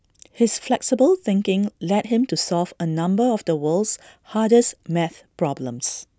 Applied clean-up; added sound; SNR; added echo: none; none; none; none.